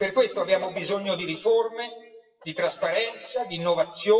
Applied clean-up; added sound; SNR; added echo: classical method WPE with log-MMSE.